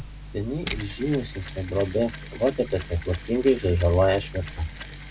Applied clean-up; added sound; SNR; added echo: none; Mechanisms; 12 dB; none.